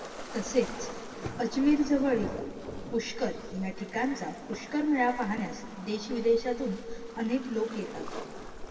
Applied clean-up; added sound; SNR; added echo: none; Waves, surf; 10 dB; reverberation time 2.0 s.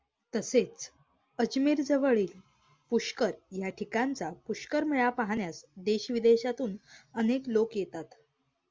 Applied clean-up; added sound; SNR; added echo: none; none; none; none.